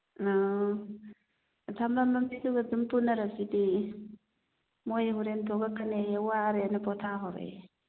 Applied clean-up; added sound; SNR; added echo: none; none; none; none.